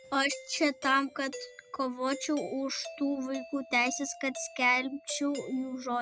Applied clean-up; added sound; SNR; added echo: none; Doorbell; 15 dB; none.